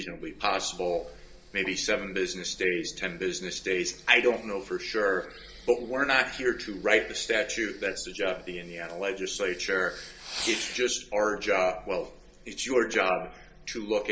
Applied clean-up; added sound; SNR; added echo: none; Fireworks; 18 dB; reverberation time 0.2 s.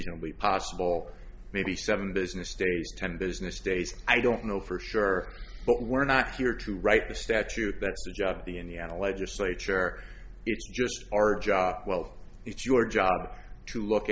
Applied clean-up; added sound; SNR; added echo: none; none; none; none.